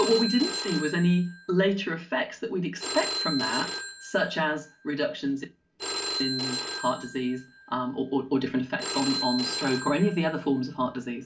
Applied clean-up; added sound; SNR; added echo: none; Telephone; 8 dB; reverberation time 0.2 s.